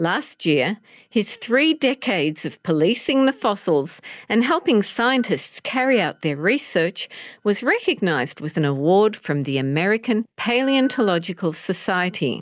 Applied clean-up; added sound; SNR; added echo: neural mask model DeepFilterNet 3.